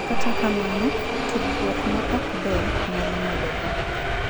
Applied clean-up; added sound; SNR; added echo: none; Subway, metro, underground; -1 dB; none.